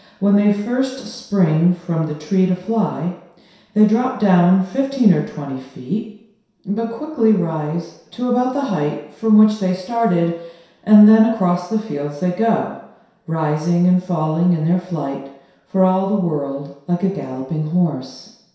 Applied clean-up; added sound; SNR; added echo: none; none; none; reverberation time 0.7 s.